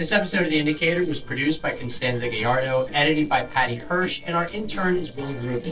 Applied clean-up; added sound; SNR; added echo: neural separator model SepFormer DNS4.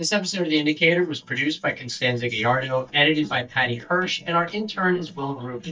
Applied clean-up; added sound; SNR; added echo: neural mask model DeepFilterNet 3.